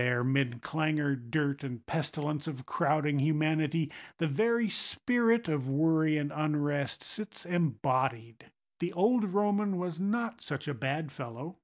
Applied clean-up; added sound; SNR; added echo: none; none; none; none.